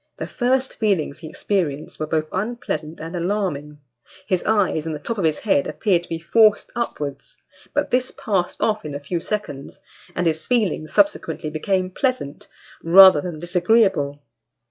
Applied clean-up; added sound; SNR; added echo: classical method log-MMSE.